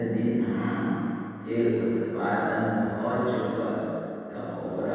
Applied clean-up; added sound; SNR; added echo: none; Electric guitar / Strum; 18 dB; reverberation time 2.1 s.